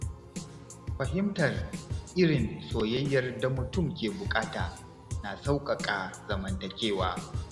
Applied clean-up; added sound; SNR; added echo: none; Drum kit; 7 dB; none.